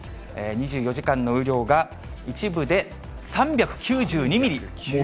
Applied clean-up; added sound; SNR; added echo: none; none; none; none.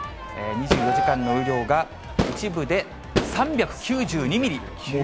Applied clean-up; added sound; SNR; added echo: none; Crowd / Fireworks; 3 dB; none.